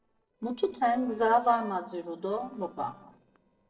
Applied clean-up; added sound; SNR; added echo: neural separator model SepFormer DNS4.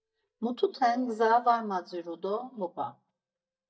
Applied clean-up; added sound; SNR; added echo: neural mask model DeepFilterNet 3.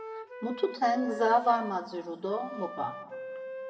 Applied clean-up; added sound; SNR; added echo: none; Wind instrument, woodwind instrument; 11 dB; reverberation time 1.4 s.